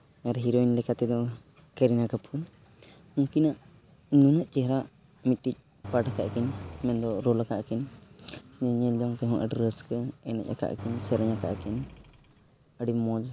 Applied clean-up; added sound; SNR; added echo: none; Engine; 13 dB; none.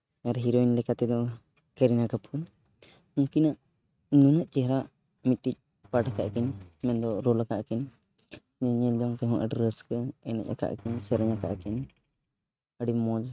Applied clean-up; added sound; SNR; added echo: neural mask model RNNoise.